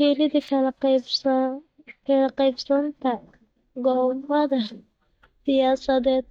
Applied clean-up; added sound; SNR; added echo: neural mask model DeepFilterNet 3.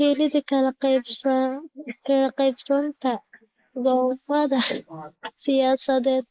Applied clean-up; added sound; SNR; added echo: neural mask model Resemble Enhance denoiser.